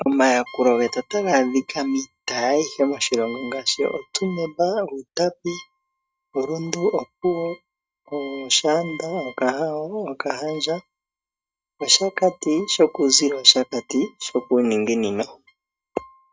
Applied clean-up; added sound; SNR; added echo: neural mask model RNNoise.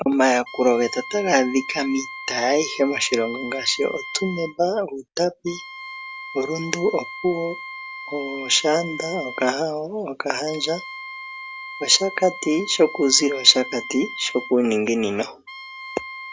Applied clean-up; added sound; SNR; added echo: none; Wind instrument, woodwind instrument; 13 dB; none.